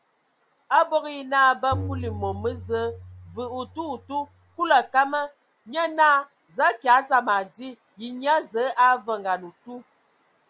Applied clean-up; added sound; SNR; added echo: none; Tabla; 12 dB; none.